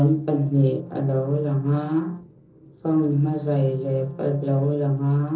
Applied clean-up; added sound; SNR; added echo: neural separator model SepFormer DNS4.